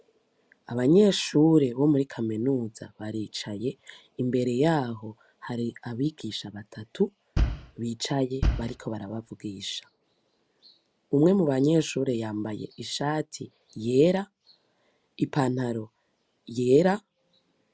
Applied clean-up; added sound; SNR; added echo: none; Bass drum; 3 dB; none.